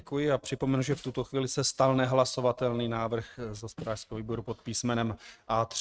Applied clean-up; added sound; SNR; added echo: neural mask model RNNoise.